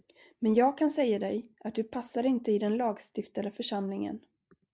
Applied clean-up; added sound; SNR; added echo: none; none; none; none.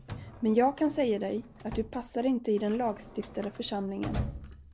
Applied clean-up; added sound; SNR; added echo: none; Drawer open or close; 11 dB; none.